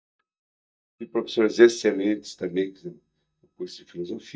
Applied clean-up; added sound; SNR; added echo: neural mask model DeepFilterNet 3.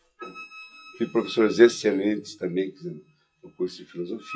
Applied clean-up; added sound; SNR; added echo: classical method WPE with log-MMSE.